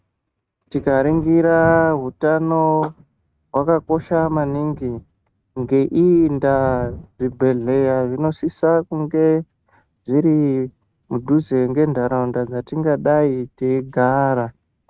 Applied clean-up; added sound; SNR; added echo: neural mask model RNNoise.